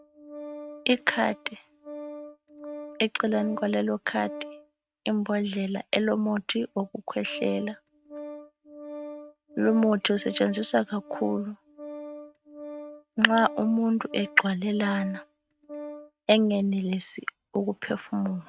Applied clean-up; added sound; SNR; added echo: neural mask model RNNoise.